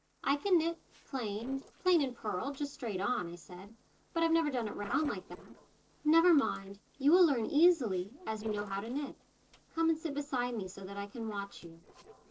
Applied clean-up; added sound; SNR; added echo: neural separator model SepFormer DNS4.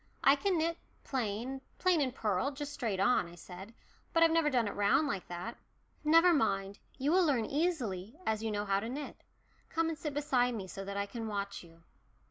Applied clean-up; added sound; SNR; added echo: none; none; none; none.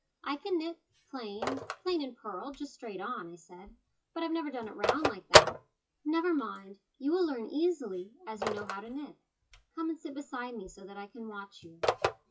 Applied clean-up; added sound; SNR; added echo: classical method WPE with log-MMSE.